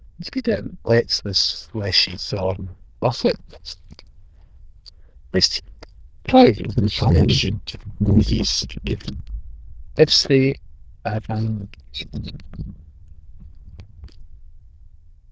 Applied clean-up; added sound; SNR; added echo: neural diffusion model UNIVERSE++.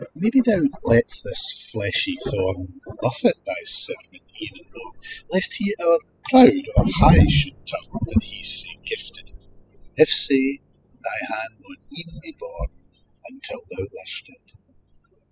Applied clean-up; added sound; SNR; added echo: classical method spectral subtraction.